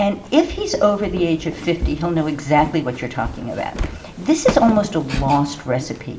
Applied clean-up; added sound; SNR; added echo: none; Walk, footsteps; 10 dB; reverberation time 0.6 s.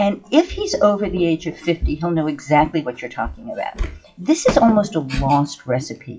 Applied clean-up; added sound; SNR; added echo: classical method WPE with log-MMSE.